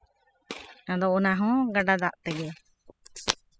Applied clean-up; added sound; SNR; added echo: classical method spectral subtraction.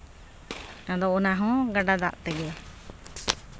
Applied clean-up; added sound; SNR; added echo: none; Gunshot, gunfire; 19 dB; none.